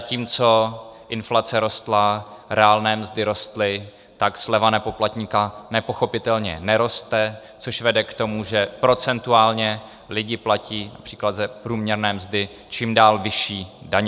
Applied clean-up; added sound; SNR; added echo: none; none; none; none.